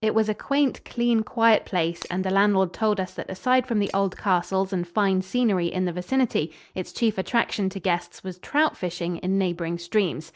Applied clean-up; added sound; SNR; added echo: neural separator model SepFormer DNS4.